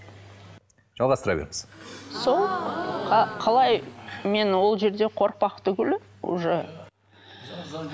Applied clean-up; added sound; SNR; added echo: none; Gasp; 8 dB; none.